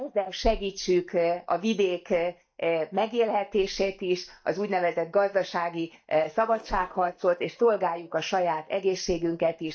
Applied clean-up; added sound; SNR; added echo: neural mask model DeepFilterNet 3.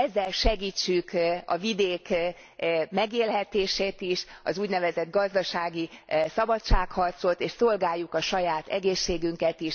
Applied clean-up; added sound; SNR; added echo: none; none; none; none.